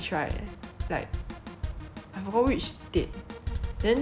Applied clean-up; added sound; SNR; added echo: none; Drum kit; 5 dB; none.